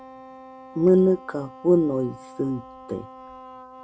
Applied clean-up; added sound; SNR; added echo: none; Wind instrument, woodwind instrument; 19 dB; none.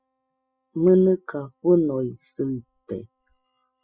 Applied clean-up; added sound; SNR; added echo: classical method spectral subtraction.